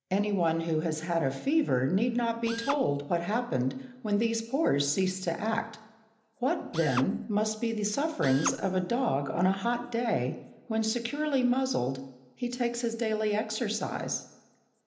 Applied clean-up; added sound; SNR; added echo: none; Drill; 10 dB; reverberation time 0.8 s.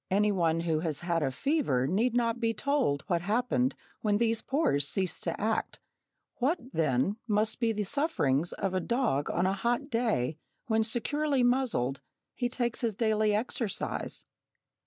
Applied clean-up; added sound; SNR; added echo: none; none; none; none.